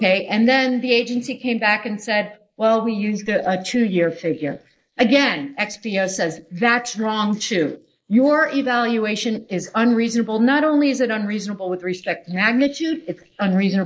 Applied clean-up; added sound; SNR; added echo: neural mask model Resemble Enhance denoiser.